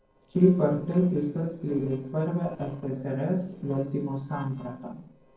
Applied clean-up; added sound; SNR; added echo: neural separator model SepFormer DNS4.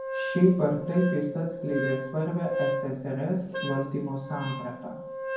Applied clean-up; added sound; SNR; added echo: none; Wind instrument, woodwind instrument; 6 dB; reverberation time 0.9 s.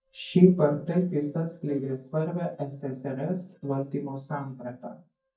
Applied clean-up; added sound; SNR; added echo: neural mask model DeepFilterNet 3.